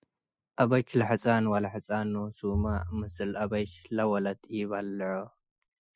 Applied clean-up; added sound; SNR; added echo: classical method Wiener filter.